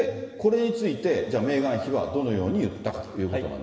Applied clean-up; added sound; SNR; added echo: none; none; none; reverberation time 2.8 s.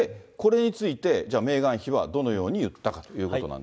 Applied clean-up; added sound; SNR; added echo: none; none; none; none.